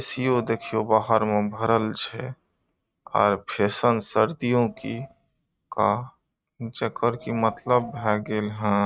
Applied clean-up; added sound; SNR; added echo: neural mask model RNNoise.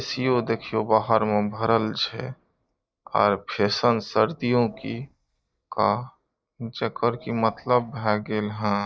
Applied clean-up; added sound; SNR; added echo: neural mask model DeepFilterNet 3.